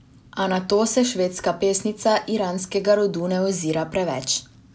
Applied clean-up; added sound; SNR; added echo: none; none; none; none.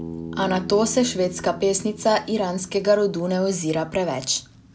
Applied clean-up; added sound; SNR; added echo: none; Bass guitar; 15 dB; none.